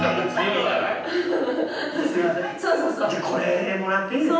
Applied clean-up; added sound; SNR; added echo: none; Acoustic guitar / Strum; 15 dB; reverberation time 0.9 s.